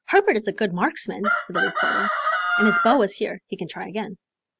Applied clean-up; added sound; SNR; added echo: none; Chicken, rooster; -1 dB; none.